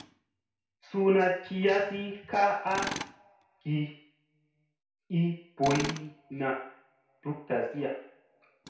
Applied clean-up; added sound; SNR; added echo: none; Tools; 14 dB; reverberation time 0.6 s.